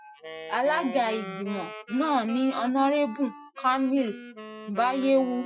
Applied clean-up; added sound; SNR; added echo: classical method Wiener filter.